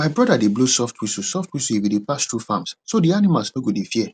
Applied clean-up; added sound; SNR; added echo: none; none; none; none.